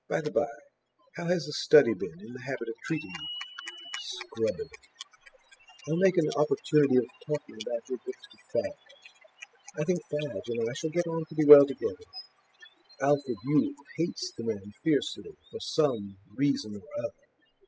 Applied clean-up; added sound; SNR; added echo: classical method spectral subtraction.